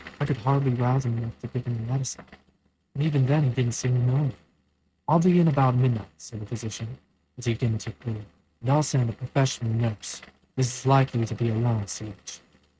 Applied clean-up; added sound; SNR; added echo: neural mask model RNNoise.